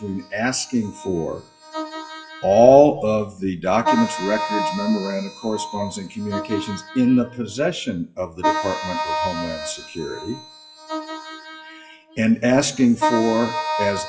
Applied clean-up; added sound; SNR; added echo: classical method WPE with log-MMSE.